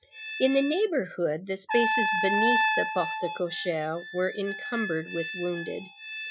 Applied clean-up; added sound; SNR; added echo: classical method Wiener filter.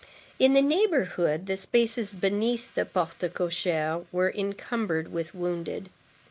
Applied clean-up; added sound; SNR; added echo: neural mask model Resemble Enhance denoiser.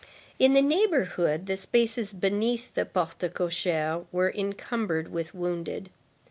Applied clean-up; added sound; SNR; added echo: none; none; none; none.